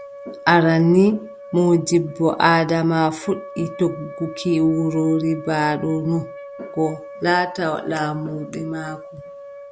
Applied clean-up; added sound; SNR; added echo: none; Wind instrument, woodwind instrument; 16 dB; none.